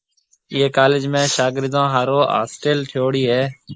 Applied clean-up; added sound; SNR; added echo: neural mask model Resemble Enhance denoiser.